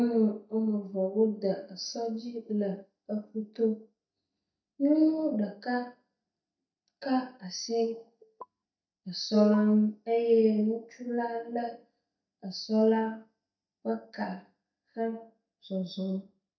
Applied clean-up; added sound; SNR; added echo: neural mask model DeepFilterNet 3.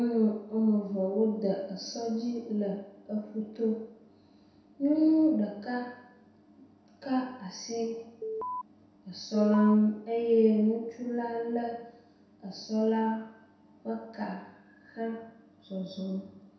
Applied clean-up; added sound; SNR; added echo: none; Alarm; 4 dB; reverberation time 0.7 s.